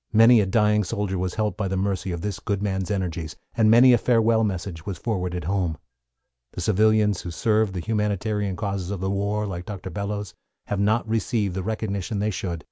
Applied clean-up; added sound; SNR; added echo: none; none; none; none.